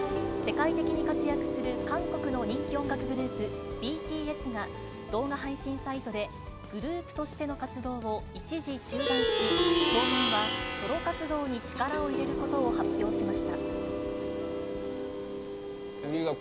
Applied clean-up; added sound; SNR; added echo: none; Plucked string instrument; -2 dB; none.